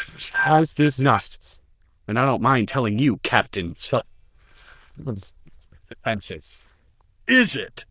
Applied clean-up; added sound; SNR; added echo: neural diffusion model UNIVERSE++.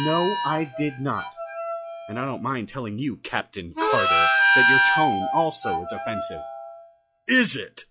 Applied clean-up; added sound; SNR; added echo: classical method log-MMSE.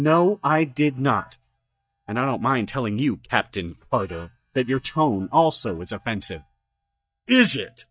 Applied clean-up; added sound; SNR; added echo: neural mask model DeepFilterNet 3.